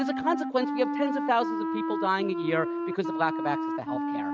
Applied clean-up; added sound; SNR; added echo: neural mask model RNNoise.